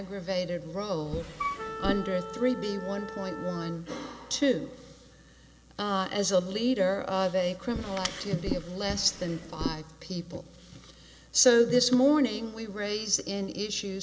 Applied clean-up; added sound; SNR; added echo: none; Drawer open or close + Wind instrument, woodwind instrument; 7 dB; none.